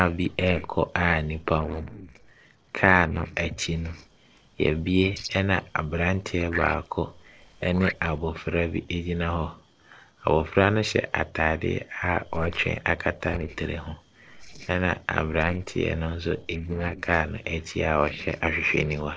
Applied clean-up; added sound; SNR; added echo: neural separator model SepFormer DNS4.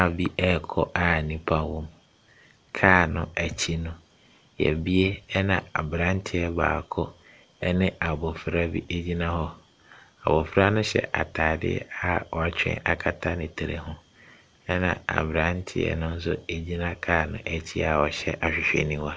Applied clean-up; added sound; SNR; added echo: none; none; none; none.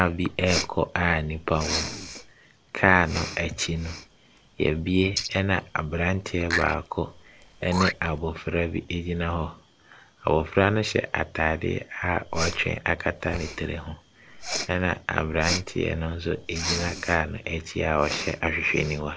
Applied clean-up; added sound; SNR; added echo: none; Respiratory sounds; 10 dB; none.